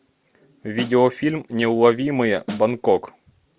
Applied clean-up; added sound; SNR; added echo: none; Snare drum; 15 dB; none.